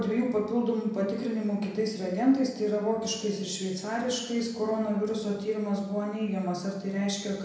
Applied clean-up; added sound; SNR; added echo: none; none; none; reverberation time 0.9 s.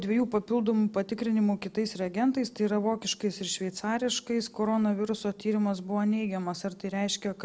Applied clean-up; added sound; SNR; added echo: none; none; none; none.